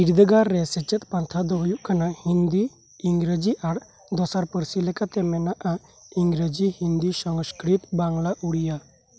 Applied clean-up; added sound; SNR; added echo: none; none; none; none.